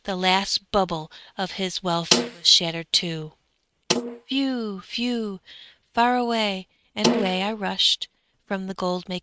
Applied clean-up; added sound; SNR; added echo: neural mask model RNNoise.